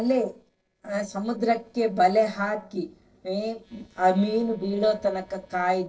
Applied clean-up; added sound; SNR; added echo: neural separator model SepFormer DNS4.